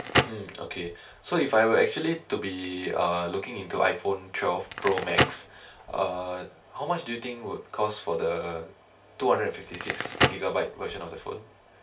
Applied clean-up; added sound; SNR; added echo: none; Crackle; 5 dB; reverberation time 0.3 s.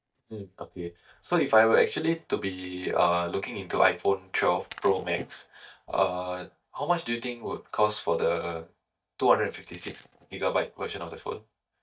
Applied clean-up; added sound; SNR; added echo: neural mask model DeepFilterNet 3.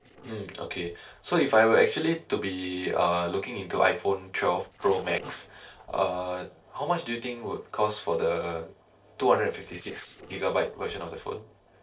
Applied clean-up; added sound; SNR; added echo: neural separator model SepFormer DNS4.